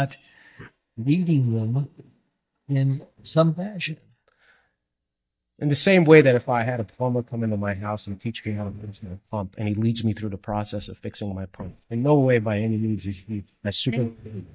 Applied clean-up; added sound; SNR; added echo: neural mask model DeepFilterNet 3.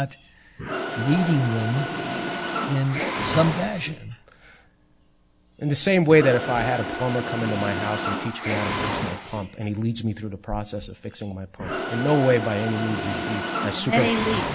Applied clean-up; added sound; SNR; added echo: none; Mechanisms; 5 dB; none.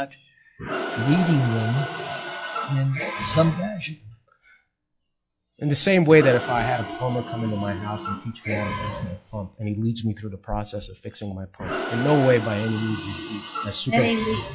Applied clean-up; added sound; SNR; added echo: classical method log-MMSE.